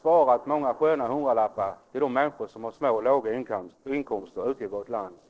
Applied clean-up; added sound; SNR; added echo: neural separator model SepFormer DNS4.